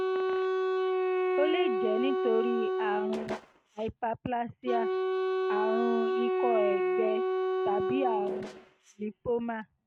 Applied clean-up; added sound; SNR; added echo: neural mask model RNNoise.